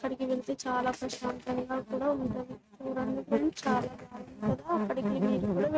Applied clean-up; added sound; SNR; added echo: neural mask model RNNoise.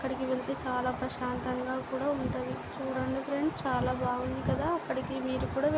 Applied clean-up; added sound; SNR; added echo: none; none; none; none.